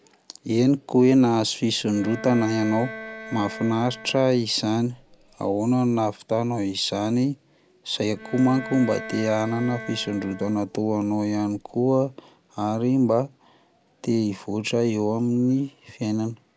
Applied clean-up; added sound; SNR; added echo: none; Bowed string instrument; 15 dB; none.